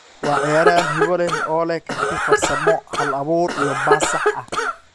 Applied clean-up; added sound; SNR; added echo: none; Cough; -1 dB; none.